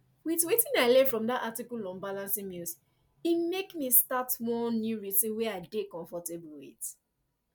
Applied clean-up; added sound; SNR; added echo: none; none; none; none.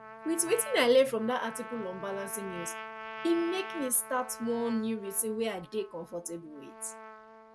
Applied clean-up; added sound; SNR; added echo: none; Trumpet; 14 dB; none.